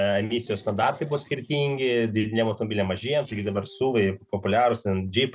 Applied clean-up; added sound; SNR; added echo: neural separator model SepFormer DNS4.